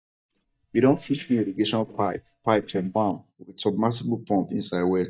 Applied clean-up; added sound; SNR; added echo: neural mask model DeepFilterNet 3.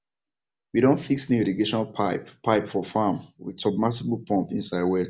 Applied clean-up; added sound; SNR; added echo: none; none; none; none.